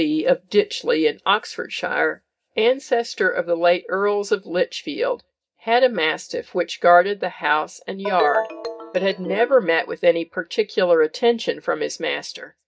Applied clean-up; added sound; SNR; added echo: neural mask model DeepFilterNet 3.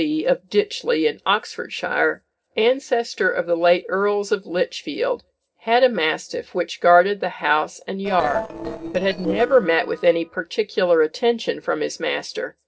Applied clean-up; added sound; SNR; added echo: neural separator model SepFormer DNS4.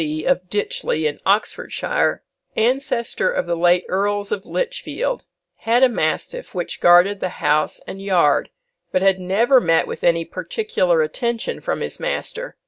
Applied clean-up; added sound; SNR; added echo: none; none; none; none.